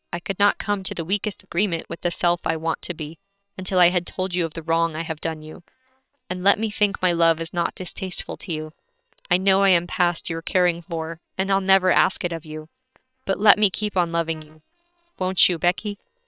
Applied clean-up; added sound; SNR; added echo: neural separator model SepFormer WHAM!.